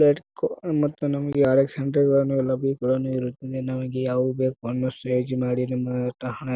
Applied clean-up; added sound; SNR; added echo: none; none; none; none.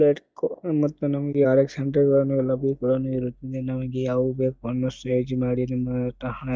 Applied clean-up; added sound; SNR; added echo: neural mask model DeepFilterNet 3.